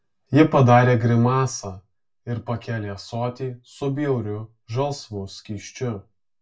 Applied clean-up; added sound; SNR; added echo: none; none; none; reverberation time 0.1 s.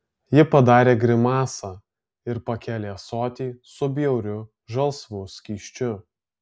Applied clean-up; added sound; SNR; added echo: none; none; none; none.